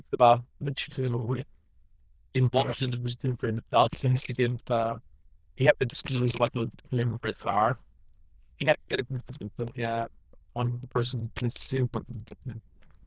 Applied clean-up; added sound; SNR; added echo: neural diffusion model UNIVERSE++.